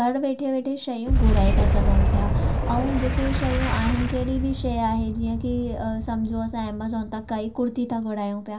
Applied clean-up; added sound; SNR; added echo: none; Boom; -2 dB; reverberation time 0.3 s.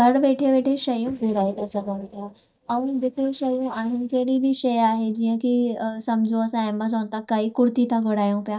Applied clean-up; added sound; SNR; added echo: neural mask model DeepFilterNet 3.